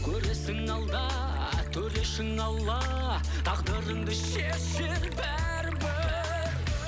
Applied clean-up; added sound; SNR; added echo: none; Liquid; 20 dB; none.